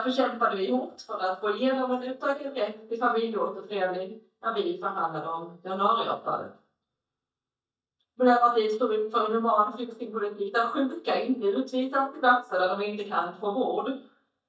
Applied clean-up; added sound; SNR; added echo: neural mask model DeepFilterNet 3.